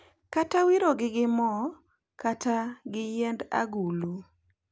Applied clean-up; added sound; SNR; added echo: none; none; none; none.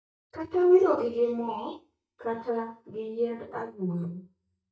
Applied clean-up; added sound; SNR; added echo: neural mask model DeepFilterNet 3.